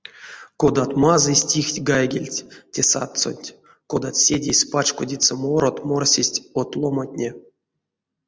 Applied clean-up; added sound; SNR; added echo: none; none; none; none.